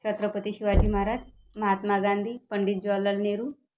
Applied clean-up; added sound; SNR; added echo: none; Knock / Wood; 4 dB; none.